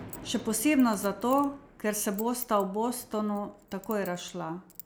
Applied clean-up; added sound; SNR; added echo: none; Chink, clink + Thunder; 17 dB; none.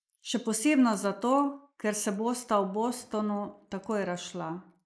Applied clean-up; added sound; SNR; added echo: neural mask model Resemble Enhance denoiser.